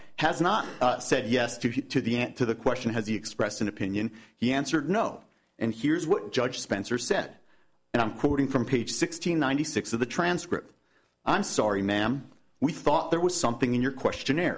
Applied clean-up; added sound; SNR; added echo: none; none; none; none.